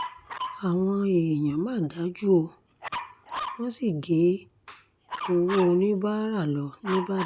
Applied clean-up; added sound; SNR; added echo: none; Dog; 12 dB; none.